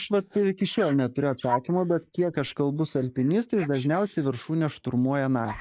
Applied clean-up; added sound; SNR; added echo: neural mask model Resemble Enhance denoiser.